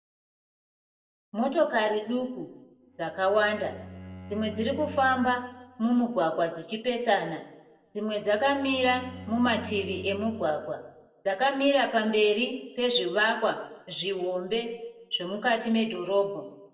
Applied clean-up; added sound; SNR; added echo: none; Bowed string instrument; 16 dB; reverberation time 0.7 s.